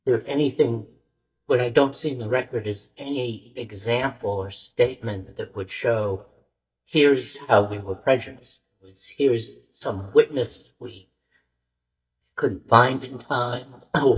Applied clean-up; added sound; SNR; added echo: neural mask model DeepFilterNet 3.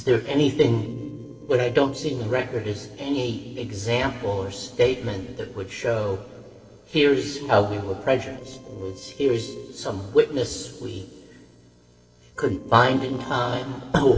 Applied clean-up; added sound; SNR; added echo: neural separator model SepFormer DNS4.